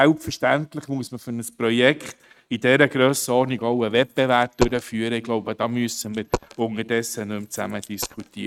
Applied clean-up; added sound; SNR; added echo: neural mask model RNNoise.